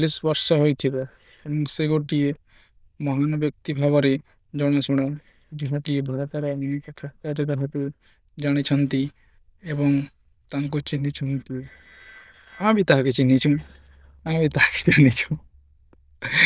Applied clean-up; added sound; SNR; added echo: neural diffusion model UNIVERSE++.